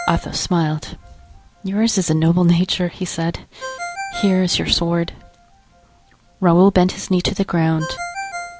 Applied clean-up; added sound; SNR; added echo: none; Ringtone; 15 dB; none.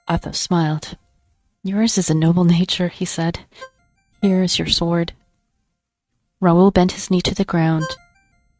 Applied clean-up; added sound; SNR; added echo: neural mask model RNNoise.